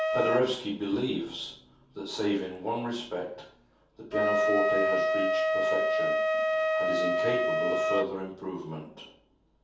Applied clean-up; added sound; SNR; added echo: none; Wind instrument, woodwind instrument; -4 dB; reverberation time 0.6 s.